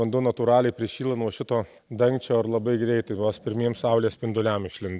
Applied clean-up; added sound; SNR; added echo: none; none; none; none.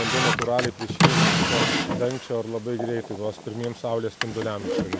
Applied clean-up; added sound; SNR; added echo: none; Drawer open or close; -3 dB; none.